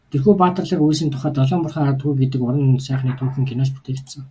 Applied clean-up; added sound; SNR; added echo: none; none; none; none.